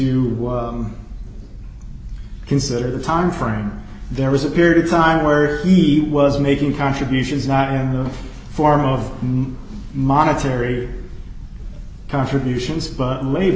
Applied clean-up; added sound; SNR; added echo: none; none; none; none.